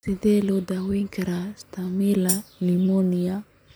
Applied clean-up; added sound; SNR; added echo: none; Tambourine; 9 dB; none.